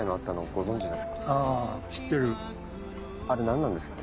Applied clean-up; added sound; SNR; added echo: none; Bell; 12 dB; none.